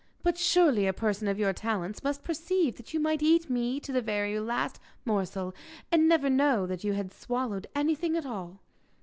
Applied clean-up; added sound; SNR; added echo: none; none; none; none.